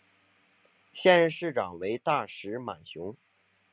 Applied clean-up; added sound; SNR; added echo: none; none; none; none.